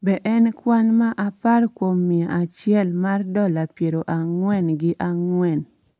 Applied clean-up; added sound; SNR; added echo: none; none; none; none.